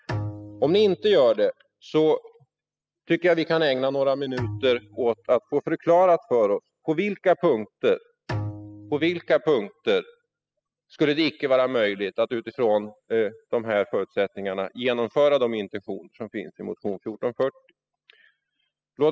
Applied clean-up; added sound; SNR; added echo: classical method spectral subtraction.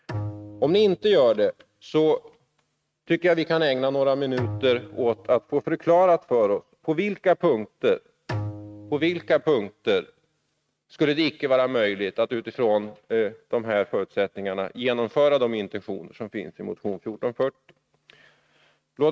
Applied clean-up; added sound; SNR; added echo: neural mask model RNNoise.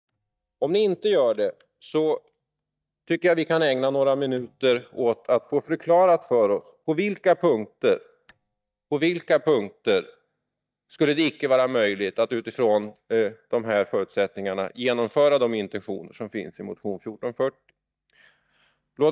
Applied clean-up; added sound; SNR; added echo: neural mask model DeepFilterNet 3.